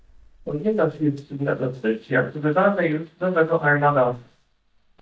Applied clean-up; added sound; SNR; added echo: neural mask model DeepFilterNet 3.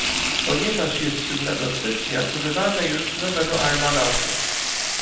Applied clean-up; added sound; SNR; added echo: none; Frying (food); 0 dB; reverberation time 0.8 s.